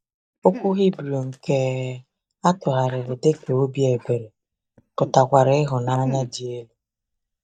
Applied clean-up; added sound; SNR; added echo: neural mask model DeepFilterNet 3.